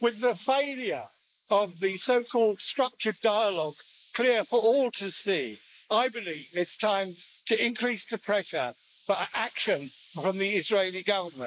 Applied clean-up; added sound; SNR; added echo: neural mask model Resemble Enhance denoiser.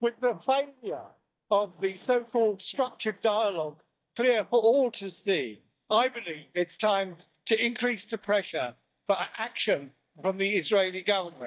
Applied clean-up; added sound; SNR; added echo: neural mask model DeepFilterNet 3.